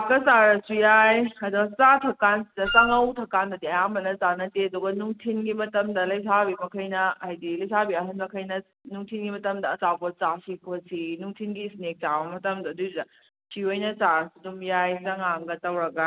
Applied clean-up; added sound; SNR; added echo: none; Wind instrument, woodwind instrument; -2 dB; none.